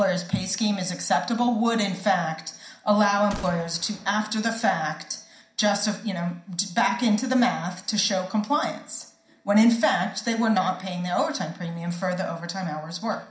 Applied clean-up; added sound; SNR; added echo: none; Gunshot, gunfire; 19 dB; reverberation time 0.5 s.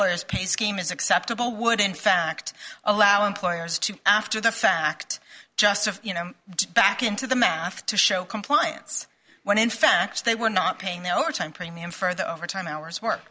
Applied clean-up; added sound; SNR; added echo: none; none; none; none.